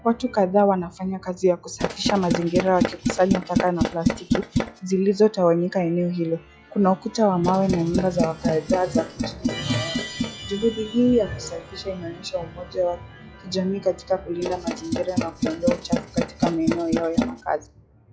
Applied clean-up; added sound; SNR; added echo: classical method log-MMSE.